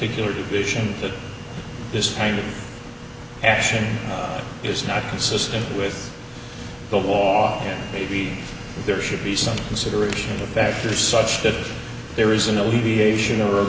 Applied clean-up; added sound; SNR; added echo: none; none; none; none.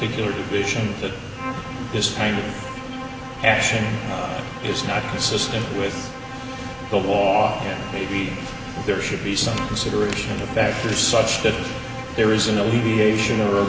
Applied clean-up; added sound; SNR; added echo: none; Bowed string instrument; 12 dB; none.